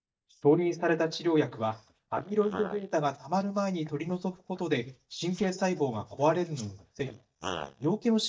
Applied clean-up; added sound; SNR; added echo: neural mask model DeepFilterNet 3.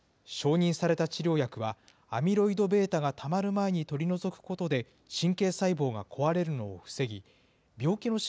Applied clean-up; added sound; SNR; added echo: none; none; none; none.